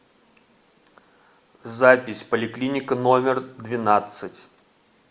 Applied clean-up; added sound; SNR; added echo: none; none; none; none.